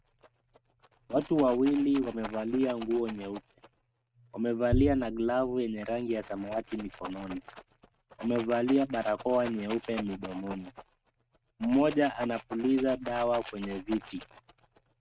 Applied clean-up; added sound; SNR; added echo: neural mask model RNNoise.